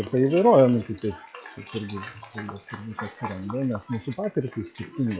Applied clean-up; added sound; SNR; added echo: classical method log-MMSE.